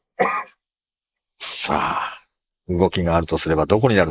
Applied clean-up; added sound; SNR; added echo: neural mask model Resemble Enhance denoiser.